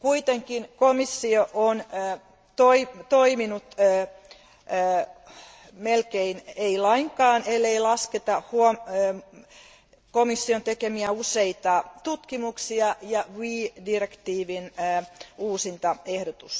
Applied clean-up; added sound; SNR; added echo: none; none; none; none.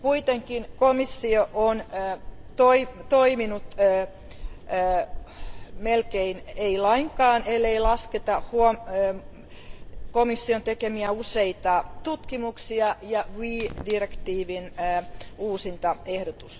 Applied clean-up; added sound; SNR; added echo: none; Fire; 11 dB; none.